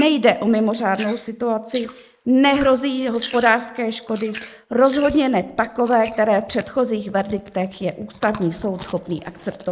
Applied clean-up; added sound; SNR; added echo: neural mask model Resemble Enhance denoiser.